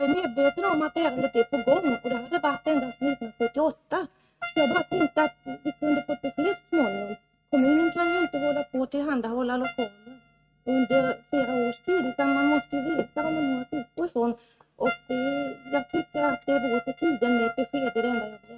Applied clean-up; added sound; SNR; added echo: neural mask model RNNoise.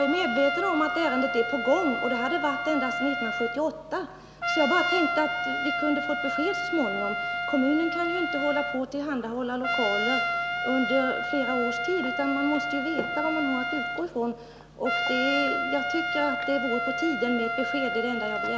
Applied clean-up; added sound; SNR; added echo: none; Trumpet; 1 dB; none.